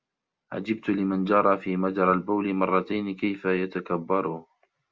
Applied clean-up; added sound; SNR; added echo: none; none; none; none.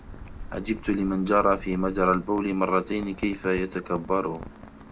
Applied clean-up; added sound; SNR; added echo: none; Rain; 14 dB; none.